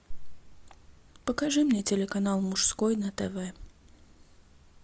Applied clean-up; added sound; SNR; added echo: none; none; none; none.